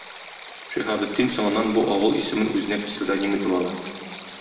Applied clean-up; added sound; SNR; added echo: none; Stream; 10 dB; reverberation time 1.8 s.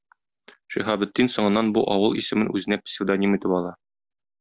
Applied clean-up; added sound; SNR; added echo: none; none; none; none.